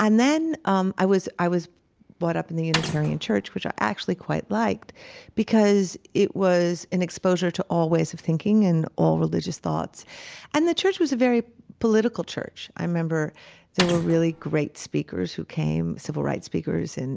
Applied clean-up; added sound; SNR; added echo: none; Mechanisms; 6 dB; none.